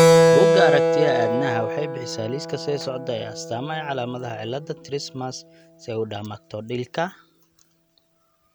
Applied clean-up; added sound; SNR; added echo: none; Keyboard (musical); -4 dB; none.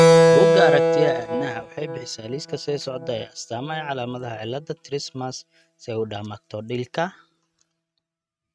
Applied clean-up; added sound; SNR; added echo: neural mask model RNNoise.